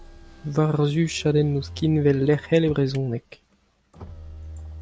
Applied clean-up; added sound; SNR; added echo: none; Motor vehicle (road); 18 dB; none.